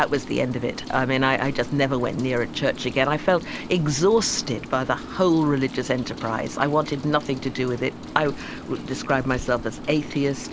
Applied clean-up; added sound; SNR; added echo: none; Rain; 11 dB; none.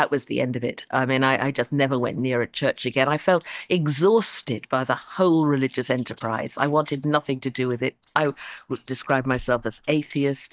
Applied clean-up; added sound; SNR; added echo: neural mask model DeepFilterNet 3.